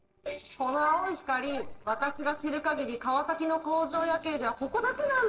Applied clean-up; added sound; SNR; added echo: neural separator model SepFormer DNS4.